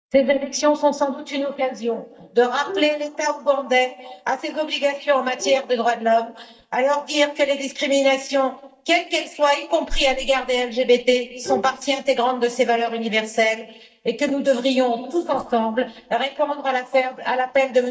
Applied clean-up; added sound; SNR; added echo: neural mask model DeepFilterNet 3.